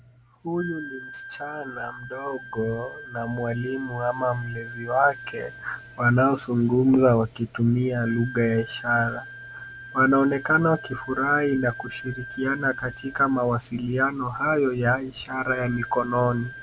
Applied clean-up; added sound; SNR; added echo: none; Wind instrument, woodwind instrument; 16 dB; none.